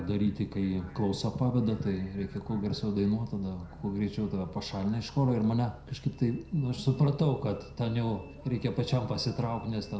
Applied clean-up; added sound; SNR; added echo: none; Bus; 18 dB; reverberation time 0.5 s.